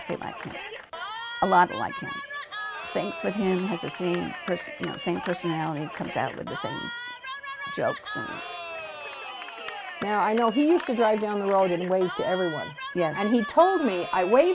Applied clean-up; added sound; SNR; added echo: none; Cheering; 10 dB; none.